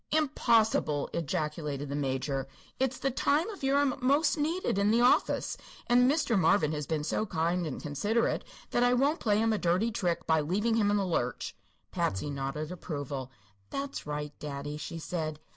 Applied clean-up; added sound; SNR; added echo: none; Bowed string instrument; 18 dB; none.